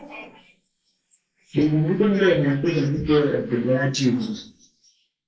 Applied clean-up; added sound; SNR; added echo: neural mask model Resemble Enhance denoiser.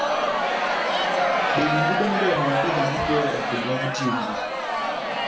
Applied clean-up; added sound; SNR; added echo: none; Crowd; -5 dB; none.